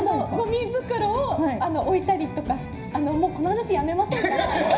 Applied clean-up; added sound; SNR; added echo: none; Thump, thud; 19 dB; reverberation time 0.4 s.